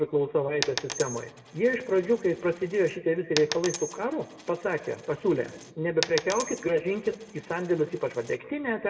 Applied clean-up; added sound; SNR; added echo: none; Coin (dropping); 11 dB; reverberation time 0.7 s.